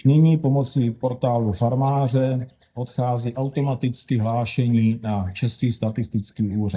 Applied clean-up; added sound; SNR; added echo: neural mask model DeepFilterNet 3.